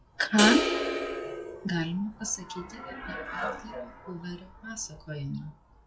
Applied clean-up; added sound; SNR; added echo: classical method log-MMSE.